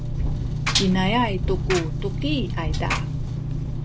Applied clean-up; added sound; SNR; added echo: none; Engine; -2 dB; none.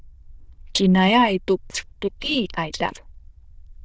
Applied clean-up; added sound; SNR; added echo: neural diffusion model UNIVERSE++.